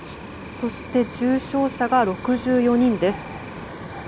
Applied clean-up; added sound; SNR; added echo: none; Cricket; 12 dB; none.